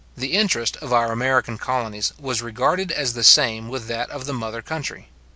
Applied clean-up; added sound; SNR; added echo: none; none; none; none.